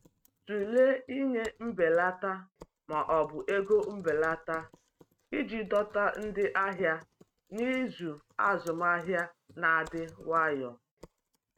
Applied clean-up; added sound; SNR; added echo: neural mask model RNNoise.